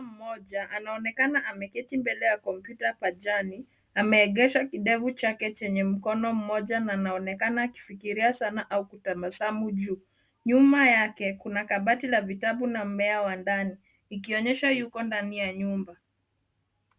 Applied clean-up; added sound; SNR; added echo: none; none; none; none.